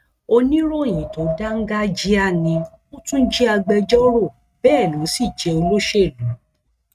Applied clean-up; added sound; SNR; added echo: neural mask model RNNoise.